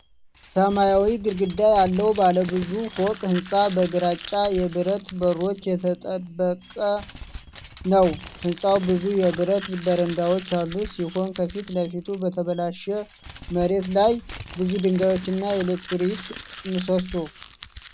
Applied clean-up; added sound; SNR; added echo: none; Crumpling, crinkling; 15 dB; none.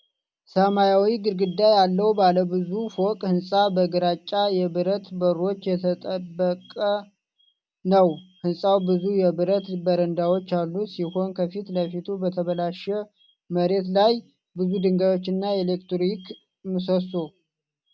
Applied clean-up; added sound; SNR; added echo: none; none; none; none.